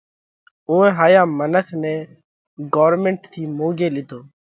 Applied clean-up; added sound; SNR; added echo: none; none; none; none.